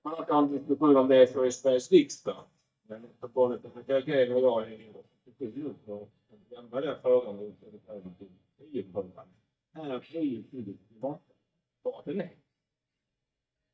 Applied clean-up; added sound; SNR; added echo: neural mask model DeepFilterNet 3.